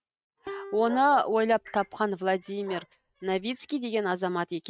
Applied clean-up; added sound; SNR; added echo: neural mask model RNNoise.